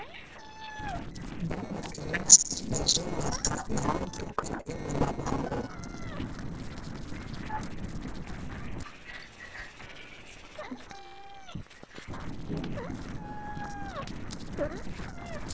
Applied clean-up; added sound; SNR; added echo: neural separator model SepFormer DNS4.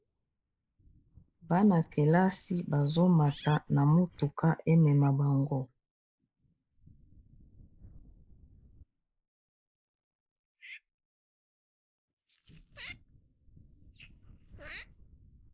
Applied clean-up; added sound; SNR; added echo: neural mask model Resemble Enhance denoiser.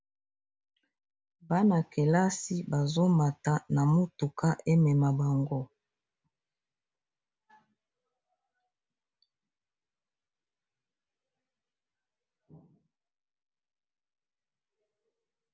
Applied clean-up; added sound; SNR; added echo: none; none; none; none.